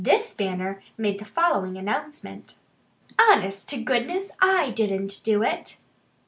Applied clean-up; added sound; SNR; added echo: none; none; none; none.